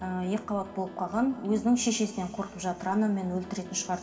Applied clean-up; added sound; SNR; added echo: none; Piano; 19 dB; reverberation time 2.3 s.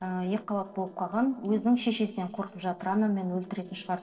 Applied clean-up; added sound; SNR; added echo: neural separator model SepFormer DNS4.